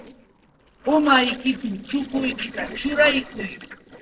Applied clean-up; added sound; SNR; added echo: neural separator model SepFormer DNS4.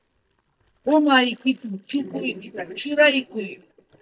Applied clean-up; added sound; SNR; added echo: neural mask model DeepFilterNet 3.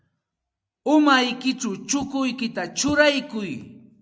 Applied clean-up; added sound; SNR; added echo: none; none; none; none.